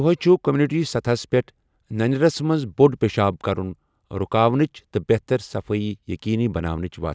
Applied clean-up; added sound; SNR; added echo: none; none; none; none.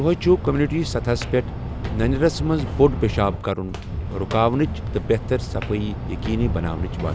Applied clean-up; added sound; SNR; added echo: none; Walk, footsteps; 5 dB; none.